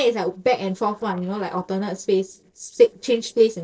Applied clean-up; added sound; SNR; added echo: neural separator model SepFormer DNS4.